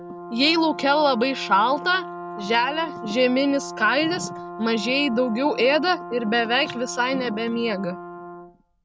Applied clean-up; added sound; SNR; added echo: none; Brass instrument; 12 dB; none.